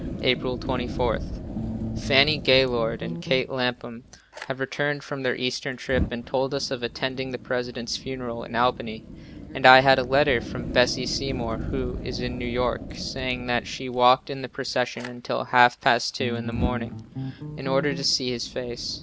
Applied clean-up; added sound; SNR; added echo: none; Fire + Bass guitar; 9 dB; none.